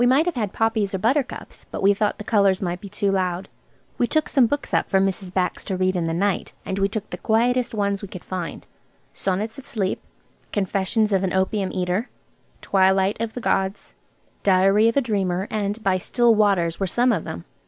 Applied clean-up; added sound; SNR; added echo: none; none; none; none.